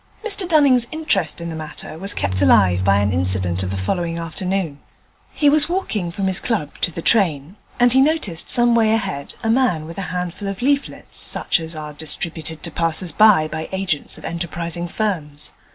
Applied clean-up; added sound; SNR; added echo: none; Bowed string instrument; 1 dB; none.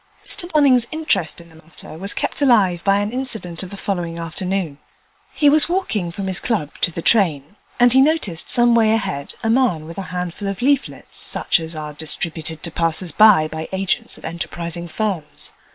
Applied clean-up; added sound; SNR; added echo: neural separator model SepFormer WHAM!.